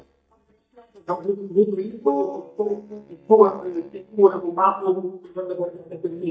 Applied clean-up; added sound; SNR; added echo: neural mask model DeepFilterNet 3.